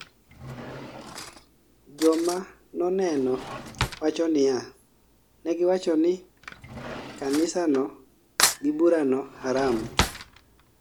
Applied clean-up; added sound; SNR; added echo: none; Cutlery, silverware / Drawer open or close; 8 dB; none.